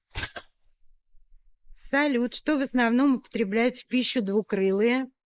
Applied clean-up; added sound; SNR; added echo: neural mask model Resemble Enhance denoiser.